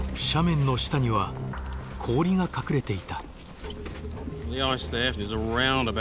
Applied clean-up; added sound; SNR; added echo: none; none; none; none.